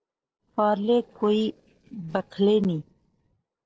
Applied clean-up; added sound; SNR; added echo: neural separator model SepFormer DNS4.